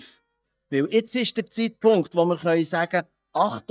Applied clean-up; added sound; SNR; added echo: neural mask model DeepFilterNet 3.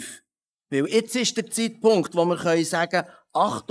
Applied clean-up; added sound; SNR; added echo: neural mask model Resemble Enhance denoiser.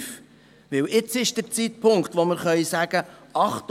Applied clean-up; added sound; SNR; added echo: none; none; none; none.